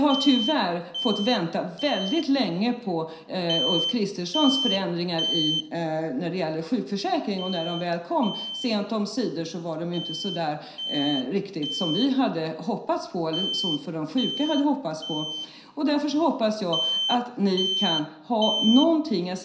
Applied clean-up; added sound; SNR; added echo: none; Alarm; 6 dB; reverberation time 0.5 s.